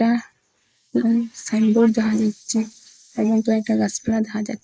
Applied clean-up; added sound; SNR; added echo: neural mask model Resemble Enhance denoiser.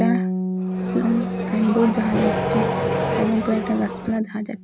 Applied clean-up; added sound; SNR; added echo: none; Bass guitar + Accelerating, revving, vroom; 1 dB; none.